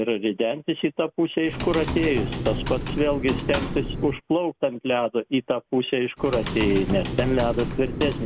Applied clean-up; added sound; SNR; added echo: none; Typing; 6 dB; none.